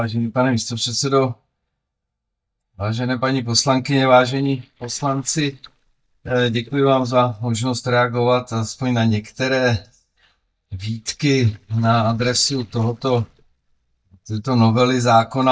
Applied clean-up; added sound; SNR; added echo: neural mask model DeepFilterNet 3.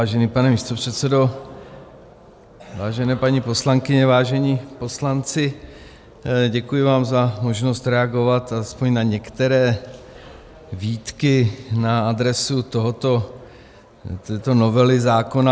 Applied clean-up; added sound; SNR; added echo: none; none; none; none.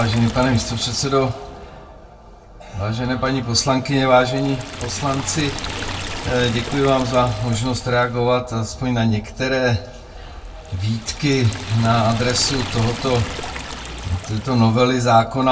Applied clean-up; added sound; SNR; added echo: none; Liquid; 12 dB; reverberation time 0.1 s.